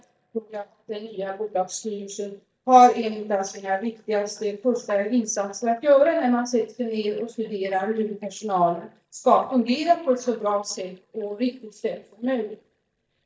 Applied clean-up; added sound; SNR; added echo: neural mask model DeepFilterNet 3.